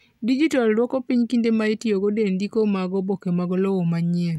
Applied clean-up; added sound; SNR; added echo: none; none; none; none.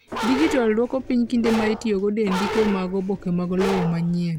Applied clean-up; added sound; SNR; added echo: none; Bark; 8 dB; none.